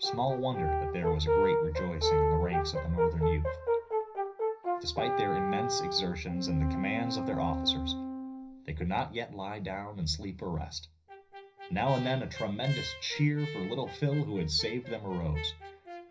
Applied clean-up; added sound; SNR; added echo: none; Brass instrument; 1 dB; reverberation time 0.5 s.